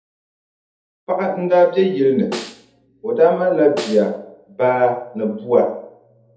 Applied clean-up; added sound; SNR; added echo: none; Snare drum; 15 dB; reverberation time 0.7 s.